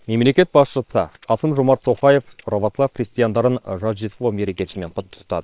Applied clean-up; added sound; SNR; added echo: neural separator model SepFormer WHAM!.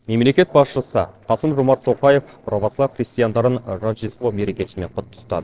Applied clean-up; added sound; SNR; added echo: neural separator model SepFormer DNS4.